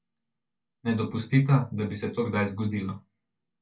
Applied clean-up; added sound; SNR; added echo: none; none; none; reverberation time 0.2 s.